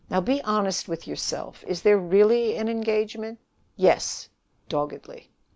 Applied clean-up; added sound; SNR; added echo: none; none; none; none.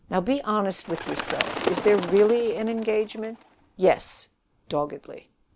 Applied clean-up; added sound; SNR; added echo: none; Bird; 8 dB; none.